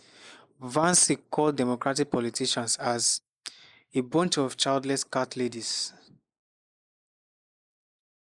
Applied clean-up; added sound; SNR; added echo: neural mask model Resemble Enhance denoiser.